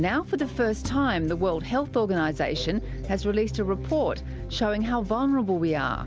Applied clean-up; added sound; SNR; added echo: none; none; none; none.